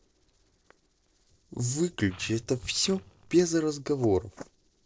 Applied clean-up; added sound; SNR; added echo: neural separator model SepFormer DNS4.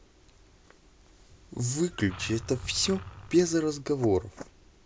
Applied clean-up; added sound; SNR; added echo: none; Engine; 14 dB; none.